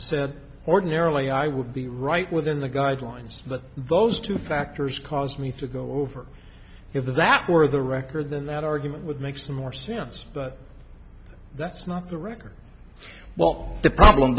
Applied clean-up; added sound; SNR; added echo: none; none; none; none.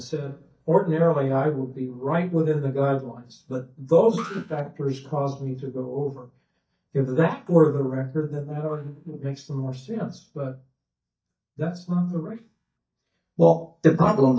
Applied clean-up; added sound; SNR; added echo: neural mask model DeepFilterNet 3.